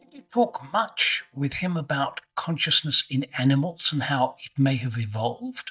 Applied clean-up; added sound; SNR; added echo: neural mask model DeepFilterNet 3.